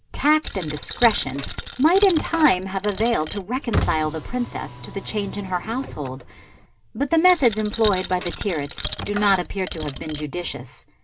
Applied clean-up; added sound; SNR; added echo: none; Coin (dropping) + Car; 9 dB; none.